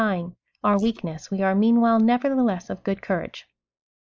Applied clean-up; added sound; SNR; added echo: neural mask model Resemble Enhance denoiser.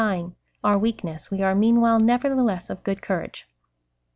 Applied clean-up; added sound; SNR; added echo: none; none; none; none.